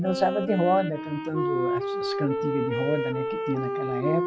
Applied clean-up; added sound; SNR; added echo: classical method log-MMSE.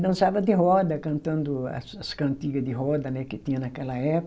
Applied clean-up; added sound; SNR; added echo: none; none; none; none.